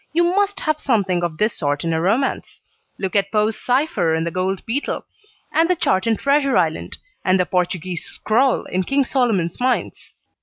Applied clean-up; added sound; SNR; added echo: none; none; none; none.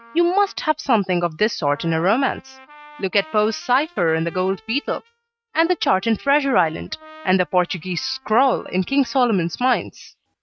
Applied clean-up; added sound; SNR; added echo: neural mask model RNNoise.